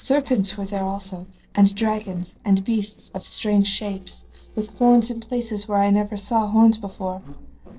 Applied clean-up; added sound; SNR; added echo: neural separator model SepFormer DNS4.